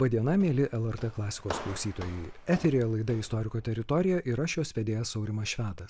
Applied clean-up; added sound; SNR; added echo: none; Walk, footsteps; 15 dB; none.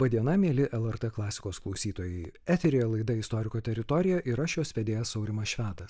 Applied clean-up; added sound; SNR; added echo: none; none; none; none.